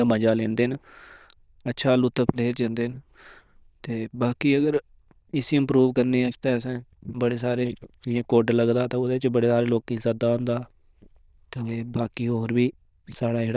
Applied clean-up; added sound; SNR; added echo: neural diffusion model UNIVERSE++.